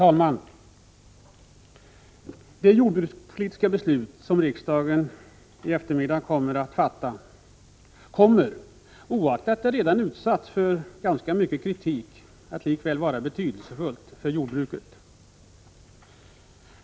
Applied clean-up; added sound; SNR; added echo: none; none; none; none.